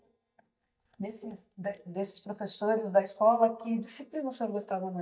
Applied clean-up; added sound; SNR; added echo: neural mask model DeepFilterNet 3.